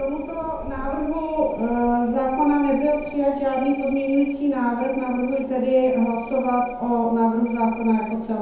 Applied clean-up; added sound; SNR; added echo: none; Cricket; 18 dB; reverberation time 0.9 s.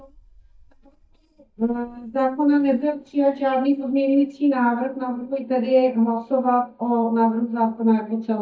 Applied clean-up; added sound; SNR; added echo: neural mask model DeepFilterNet 3.